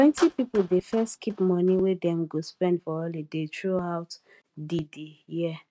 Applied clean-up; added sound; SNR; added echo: neural mask model RNNoise.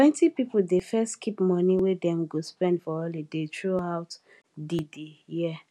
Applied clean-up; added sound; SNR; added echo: none; none; none; none.